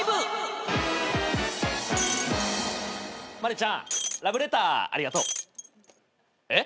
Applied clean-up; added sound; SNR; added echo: none; Shatter; 5 dB; none.